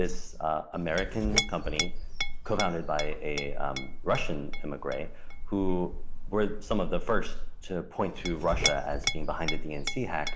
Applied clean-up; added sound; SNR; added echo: none; Chink, clink; -2 dB; none.